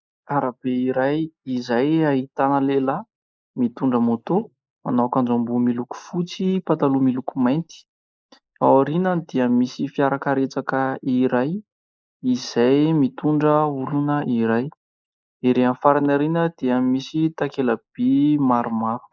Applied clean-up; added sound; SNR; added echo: neural mask model Resemble Enhance denoiser.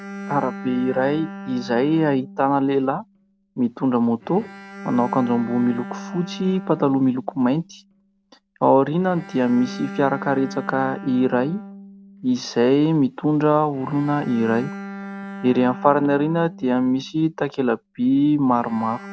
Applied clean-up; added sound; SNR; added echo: none; Bowed string instrument; 15 dB; none.